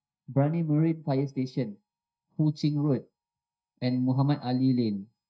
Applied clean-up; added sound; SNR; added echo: neural mask model DeepFilterNet 3.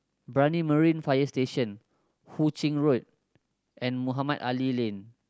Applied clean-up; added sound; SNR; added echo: none; none; none; none.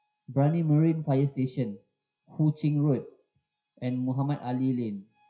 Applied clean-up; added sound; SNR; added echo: classical method WPE with log-MMSE.